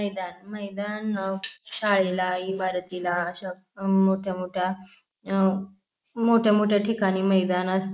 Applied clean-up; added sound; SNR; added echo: neural mask model Resemble Enhance denoiser.